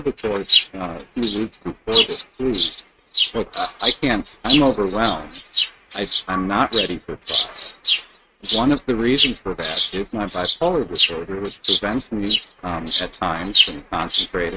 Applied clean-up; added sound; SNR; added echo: neural mask model RNNoise.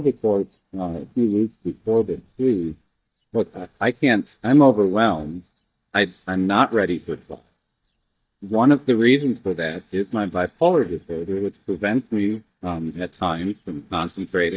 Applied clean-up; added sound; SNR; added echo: neural mask model DeepFilterNet 3.